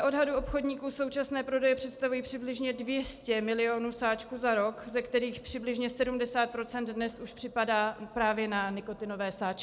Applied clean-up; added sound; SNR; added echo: none; none; none; none.